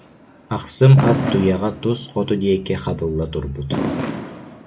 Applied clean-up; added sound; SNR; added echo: none; Fireworks; 8 dB; none.